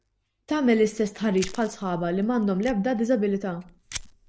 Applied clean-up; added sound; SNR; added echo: none; Fire; 18 dB; none.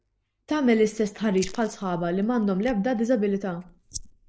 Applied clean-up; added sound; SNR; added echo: neural mask model Resemble Enhance denoiser.